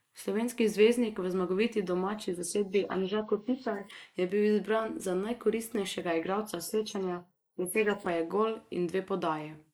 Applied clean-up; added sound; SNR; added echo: neural mask model Resemble Enhance denoiser.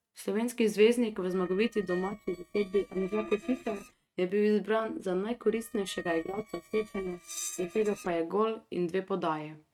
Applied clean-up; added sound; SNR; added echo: neural mask model RNNoise.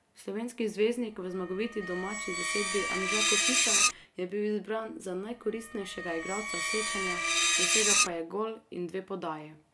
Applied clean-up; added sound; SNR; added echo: none; Screech; -4 dB; none.